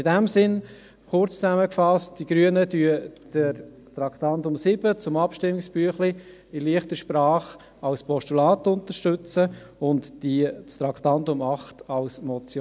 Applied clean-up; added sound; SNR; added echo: none; none; none; none.